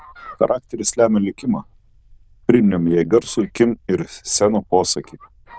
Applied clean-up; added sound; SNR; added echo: neural diffusion model UNIVERSE++.